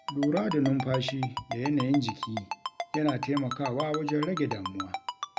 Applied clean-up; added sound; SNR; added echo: none; Ringtone; 7 dB; none.